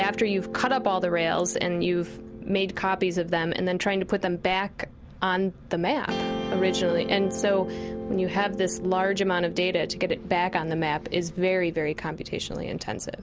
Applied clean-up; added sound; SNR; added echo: none; Guitar; 10 dB; none.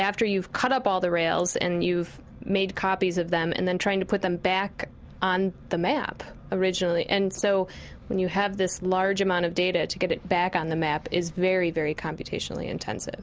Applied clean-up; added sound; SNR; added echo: none; none; none; none.